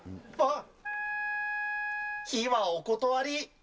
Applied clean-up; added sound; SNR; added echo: none; Wind instrument, woodwind instrument; 4 dB; none.